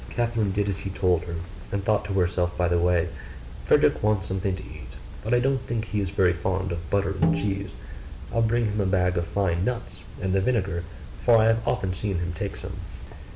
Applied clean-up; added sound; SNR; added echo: none; Snare drum; 5 dB; none.